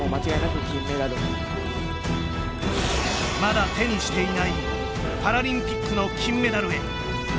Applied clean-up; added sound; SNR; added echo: none; Bicycle bell; 20 dB; none.